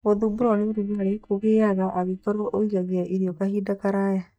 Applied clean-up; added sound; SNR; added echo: neural mask model DeepFilterNet 3.